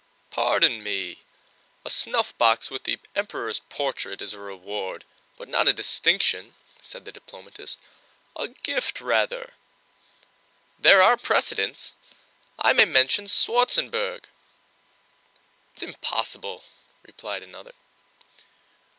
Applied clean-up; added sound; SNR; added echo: none; none; none; none.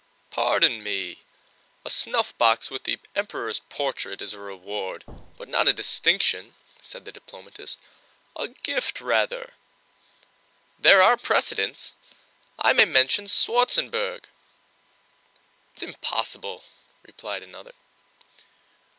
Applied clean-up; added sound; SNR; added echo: none; Thump, thud; 17 dB; none.